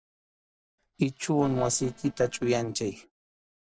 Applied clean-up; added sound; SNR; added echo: neural separator model SepFormer DNS4.